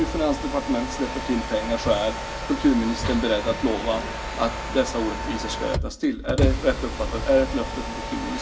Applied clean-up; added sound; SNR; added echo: none; Mechanisms; 4 dB; reverberation time 0.1 s.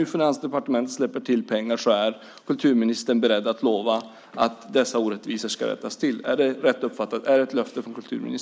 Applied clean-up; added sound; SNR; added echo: none; none; none; none.